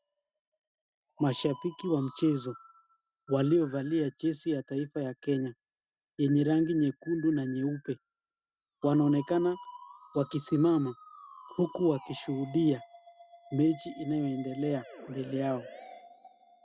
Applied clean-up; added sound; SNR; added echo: neural mask model RNNoise.